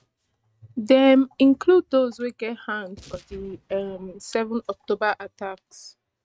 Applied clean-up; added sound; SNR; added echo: neural mask model RNNoise.